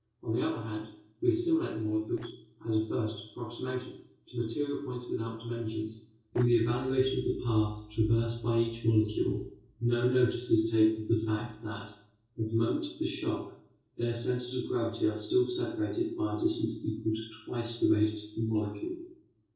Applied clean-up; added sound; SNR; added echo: neural separator model SepFormer DNS4.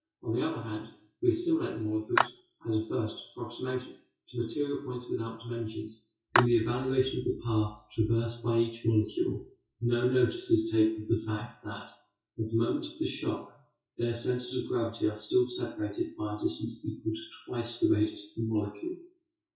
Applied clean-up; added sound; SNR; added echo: classical method WPE with log-MMSE.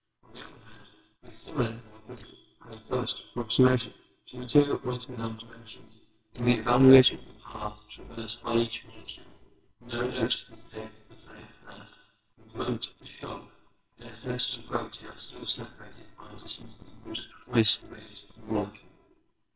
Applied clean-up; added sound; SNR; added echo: neural separator model SepFormer WHAMR!.